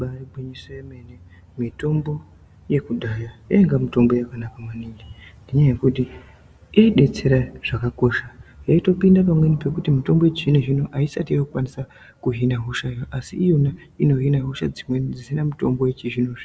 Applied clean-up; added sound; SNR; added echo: none; none; none; none.